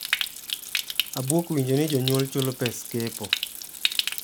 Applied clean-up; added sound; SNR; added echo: none; Stream; 3 dB; none.